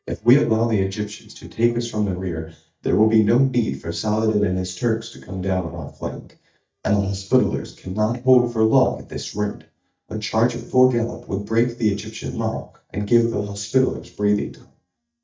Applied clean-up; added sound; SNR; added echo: neural mask model DeepFilterNet 3.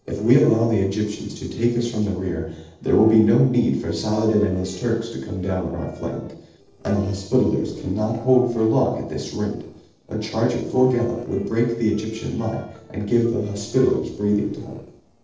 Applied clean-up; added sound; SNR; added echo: neural separator model SepFormer DNS4.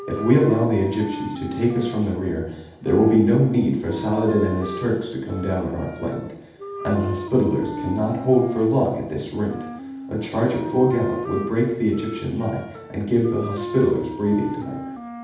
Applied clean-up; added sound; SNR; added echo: none; Wind instrument, woodwind instrument; 12 dB; reverberation time 0.8 s.